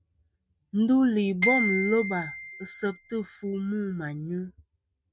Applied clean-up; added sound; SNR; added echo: neural mask model RNNoise.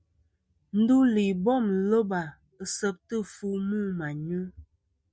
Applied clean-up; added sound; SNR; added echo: none; none; none; none.